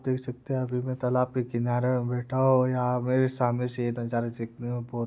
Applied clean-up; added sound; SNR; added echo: none; none; none; none.